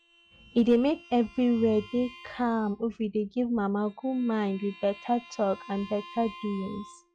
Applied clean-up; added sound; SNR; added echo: classical method log-MMSE.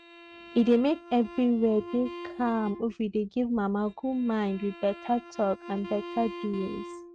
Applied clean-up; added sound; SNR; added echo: neural mask model RNNoise.